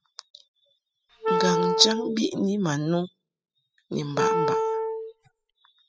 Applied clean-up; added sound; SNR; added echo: classical method spectral subtraction.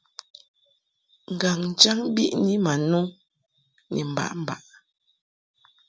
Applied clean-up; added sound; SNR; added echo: none; none; none; none.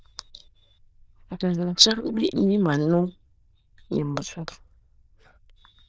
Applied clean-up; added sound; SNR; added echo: neural diffusion model UNIVERSE++.